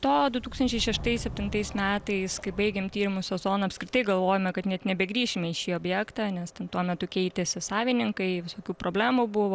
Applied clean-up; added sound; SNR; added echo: none; Subway, metro, underground; 16 dB; none.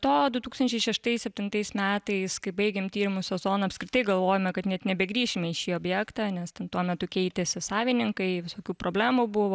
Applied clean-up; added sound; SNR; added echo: none; none; none; none.